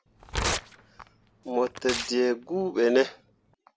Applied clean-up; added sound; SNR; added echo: none; Tearing; 8 dB; none.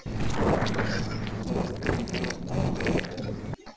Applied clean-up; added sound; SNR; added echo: neural separator model SepFormer DNS4.